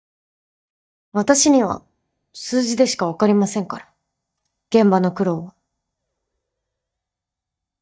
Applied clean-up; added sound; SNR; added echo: neural mask model DeepFilterNet 3.